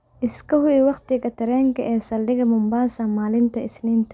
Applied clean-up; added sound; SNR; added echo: none; none; none; none.